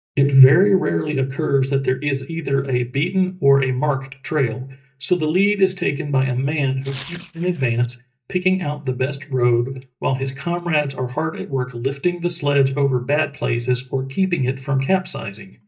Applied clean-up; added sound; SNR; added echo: neural mask model DeepFilterNet 3.